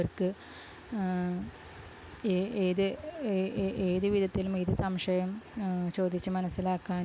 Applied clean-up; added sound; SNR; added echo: none; none; none; none.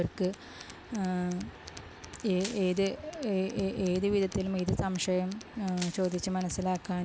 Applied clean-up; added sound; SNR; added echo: none; Tools + Crushing; 18 dB; none.